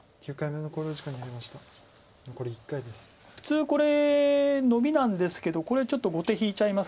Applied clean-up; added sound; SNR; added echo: none; none; none; none.